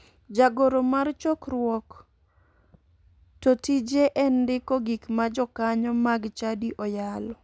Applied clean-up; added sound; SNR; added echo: none; none; none; none.